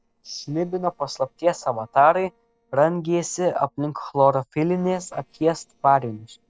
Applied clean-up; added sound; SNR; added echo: neural separator model SepFormer DNS4.